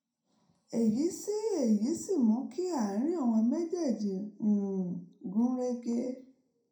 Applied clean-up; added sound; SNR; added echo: none; none; none; reverberation time 0.4 s.